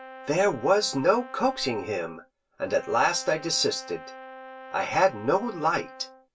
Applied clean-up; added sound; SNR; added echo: none; Brass instrument; 17 dB; reverberation time 0.1 s.